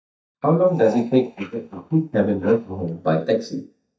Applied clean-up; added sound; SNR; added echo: neural mask model DeepFilterNet 3.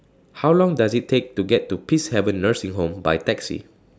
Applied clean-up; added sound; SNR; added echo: none; none; none; none.